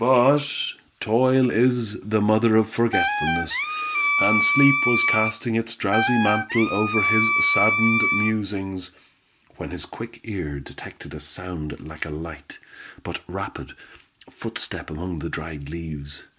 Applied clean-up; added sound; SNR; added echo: none; Wind instrument, woodwind instrument; -2 dB; none.